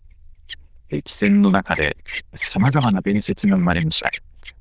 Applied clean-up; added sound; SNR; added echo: neural diffusion model UNIVERSE++.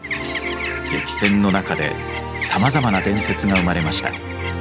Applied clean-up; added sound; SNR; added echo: none; Bird; 8 dB; none.